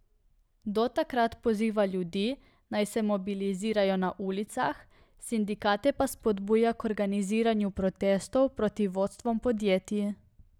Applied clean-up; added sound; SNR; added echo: none; none; none; none.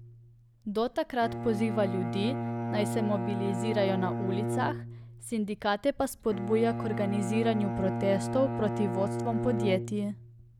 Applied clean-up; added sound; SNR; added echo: none; Bowed string instrument; 3 dB; none.